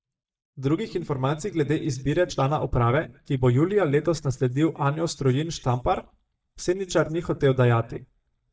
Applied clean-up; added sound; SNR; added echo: neural mask model DeepFilterNet 3.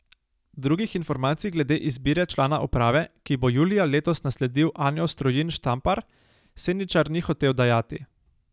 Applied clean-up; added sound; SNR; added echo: none; none; none; none.